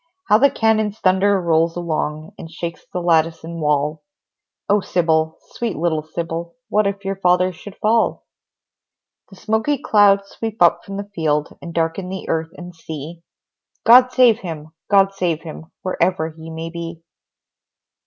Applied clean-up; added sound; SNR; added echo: none; none; none; none.